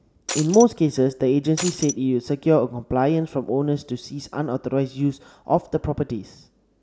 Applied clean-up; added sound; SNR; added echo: none; Shatter; 7 dB; none.